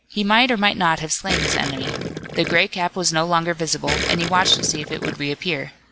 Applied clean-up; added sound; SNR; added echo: none; Gurgling; 6 dB; none.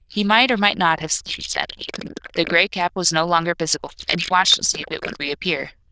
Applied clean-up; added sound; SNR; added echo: neural diffusion model UNIVERSE++.